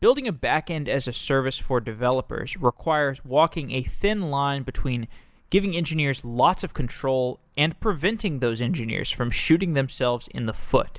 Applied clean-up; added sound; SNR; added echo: none; none; none; none.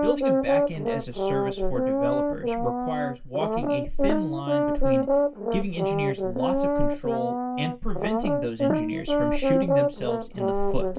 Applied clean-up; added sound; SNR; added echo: none; Brass instrument; -3 dB; reverberation time 0.2 s.